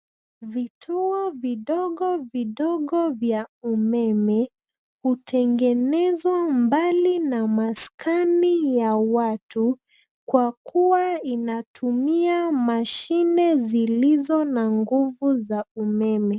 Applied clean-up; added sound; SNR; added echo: none; none; none; none.